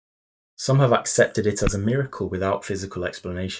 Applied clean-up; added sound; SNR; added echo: neural mask model DeepFilterNet 3.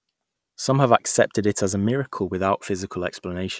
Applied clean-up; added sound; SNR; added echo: none; none; none; none.